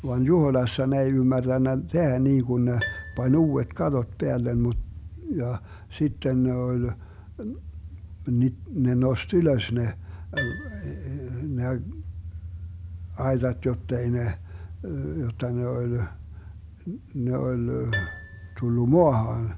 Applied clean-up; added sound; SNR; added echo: none; Piano; 19 dB; none.